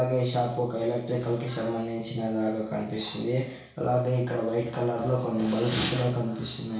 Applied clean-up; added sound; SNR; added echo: none; none; none; reverberation time 0.6 s.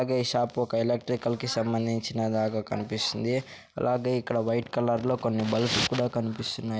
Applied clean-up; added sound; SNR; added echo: none; none; none; none.